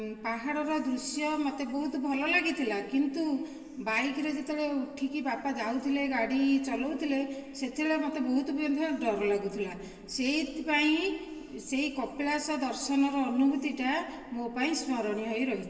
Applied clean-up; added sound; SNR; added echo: none; none; none; reverberation time 1.9 s.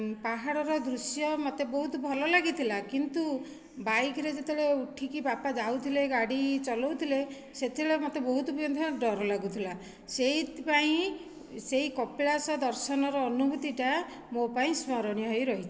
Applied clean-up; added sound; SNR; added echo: none; none; none; none.